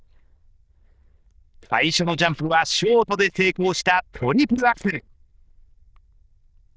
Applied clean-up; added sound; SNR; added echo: neural diffusion model UNIVERSE++.